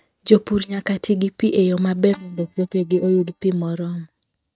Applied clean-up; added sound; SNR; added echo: neural mask model DeepFilterNet 3.